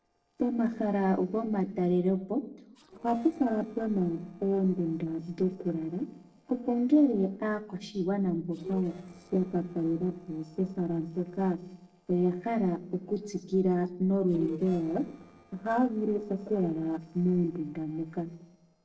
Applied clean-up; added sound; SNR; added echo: neural separator model SepFormer DNS4.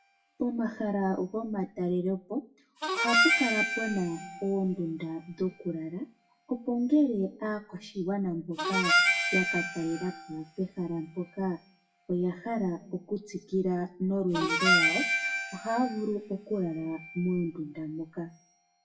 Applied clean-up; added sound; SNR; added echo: classical method WPE with log-MMSE.